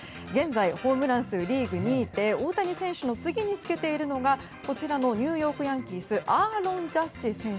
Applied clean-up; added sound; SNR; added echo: none; none; none; none.